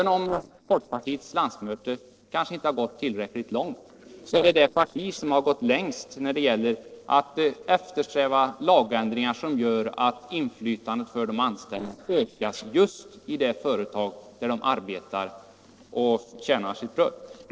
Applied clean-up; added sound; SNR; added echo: neural separator model SepFormer DNS4.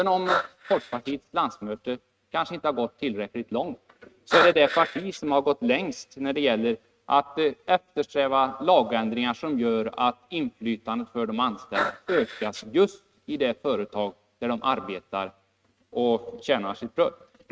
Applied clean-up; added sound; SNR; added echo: neural mask model RNNoise.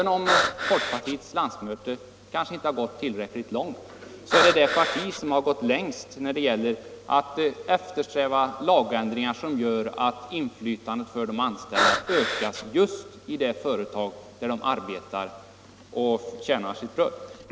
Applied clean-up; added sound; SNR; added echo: none; Breathing; -1 dB; none.